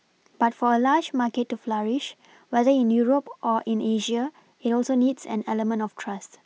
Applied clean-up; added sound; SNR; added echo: none; none; none; none.